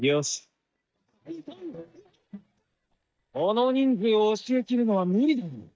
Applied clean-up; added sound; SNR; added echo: neural mask model DeepFilterNet 3.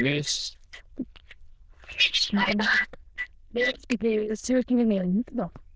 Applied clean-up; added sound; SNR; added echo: neural diffusion model UNIVERSE++.